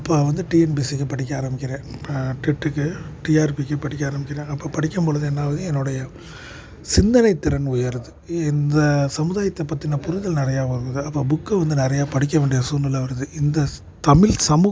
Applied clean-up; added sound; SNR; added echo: none; none; none; none.